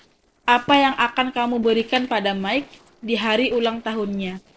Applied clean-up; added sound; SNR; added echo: neural separator model SepFormer DNS4.